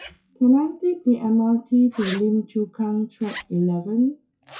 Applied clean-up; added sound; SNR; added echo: classical method WPE with log-MMSE.